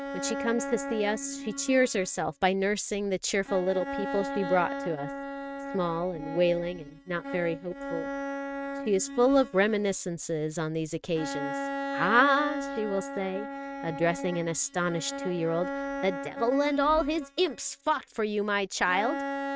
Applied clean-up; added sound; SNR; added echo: neural mask model RNNoise.